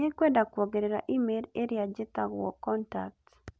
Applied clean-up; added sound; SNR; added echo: none; none; none; none.